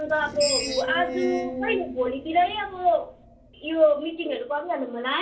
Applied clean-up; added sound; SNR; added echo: none; Screech; 8 dB; reverberation time 0.3 s.